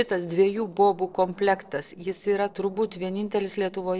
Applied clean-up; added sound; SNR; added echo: neural separator model SepFormer DNS4.